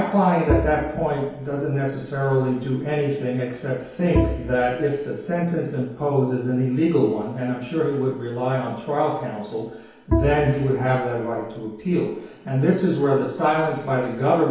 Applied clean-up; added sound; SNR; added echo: none; Bowed string instrument; 6 dB; reverberation time 2.2 s.